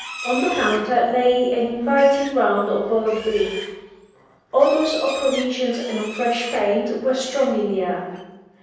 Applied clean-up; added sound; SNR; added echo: none; Livestock, farm animals, working animals; 15 dB; reverberation time 1.1 s.